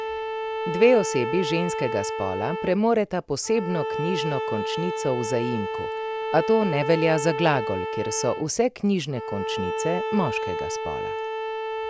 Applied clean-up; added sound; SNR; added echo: none; Bowed string instrument; 4 dB; none.